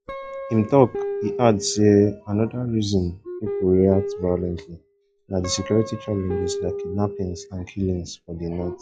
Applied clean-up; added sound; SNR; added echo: classical method log-MMSE.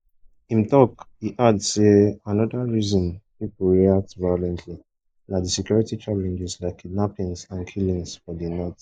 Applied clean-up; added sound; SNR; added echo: neural mask model Resemble Enhance denoiser.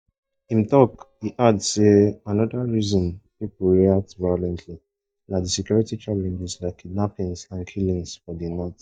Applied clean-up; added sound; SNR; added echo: neural mask model DeepFilterNet 3.